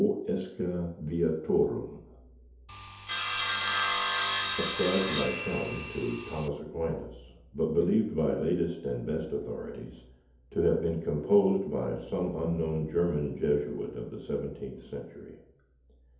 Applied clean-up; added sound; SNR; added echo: none; Sawing; -4 dB; reverberation time 2.2 s.